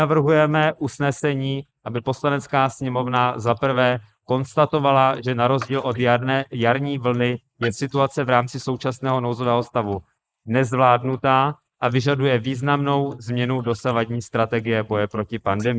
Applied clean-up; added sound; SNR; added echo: neural mask model Resemble Enhance denoiser.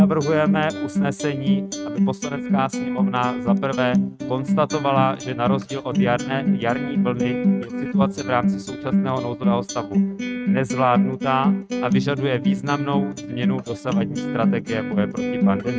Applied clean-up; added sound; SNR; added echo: neural mask model RNNoise.